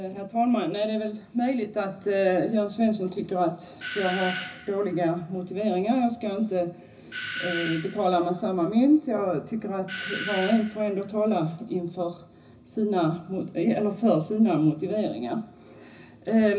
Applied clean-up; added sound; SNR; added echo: none; Doorbell; 9 dB; reverberation time 0.4 s.